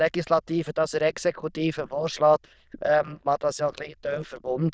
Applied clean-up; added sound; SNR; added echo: neural diffusion model UNIVERSE++.